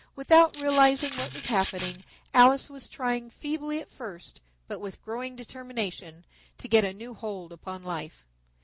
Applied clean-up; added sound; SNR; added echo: none; Rattle (instrument); 10 dB; none.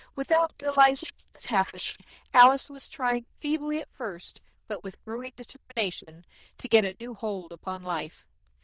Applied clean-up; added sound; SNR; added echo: neural diffusion model UNIVERSE++.